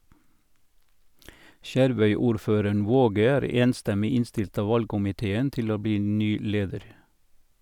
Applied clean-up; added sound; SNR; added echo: none; none; none; none.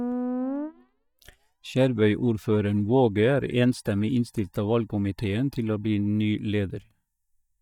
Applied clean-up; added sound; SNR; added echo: neural mask model DeepFilterNet 3.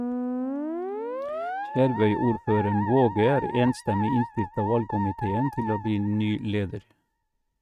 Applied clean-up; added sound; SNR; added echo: neural mask model RNNoise.